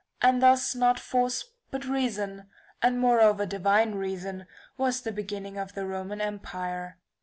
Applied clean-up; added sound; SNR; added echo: none; none; none; none.